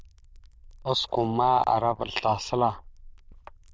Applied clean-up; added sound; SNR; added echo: neural diffusion model UNIVERSE++.